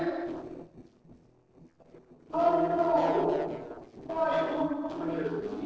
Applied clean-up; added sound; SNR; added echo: neural separator model SepFormer DNS4.